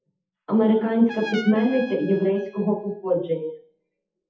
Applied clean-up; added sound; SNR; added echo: classical method WPE with log-MMSE.